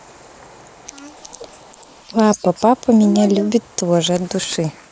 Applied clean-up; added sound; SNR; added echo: neural mask model Resemble Enhance denoiser.